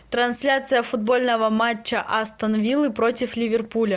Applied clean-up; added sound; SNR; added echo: none; none; none; none.